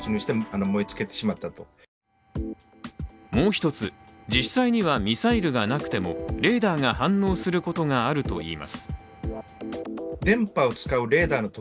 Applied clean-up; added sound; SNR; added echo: none; none; none; none.